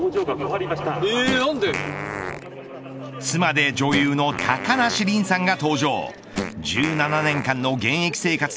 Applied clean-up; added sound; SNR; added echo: none; Fart; 10 dB; none.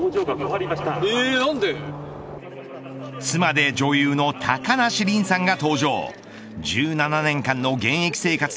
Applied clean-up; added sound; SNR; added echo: none; none; none; none.